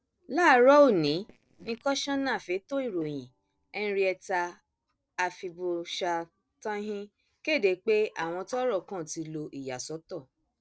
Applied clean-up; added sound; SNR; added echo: neural separator model SepFormer DNS4.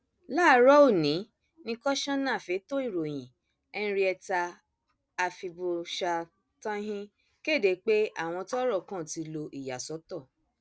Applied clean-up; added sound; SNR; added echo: none; none; none; none.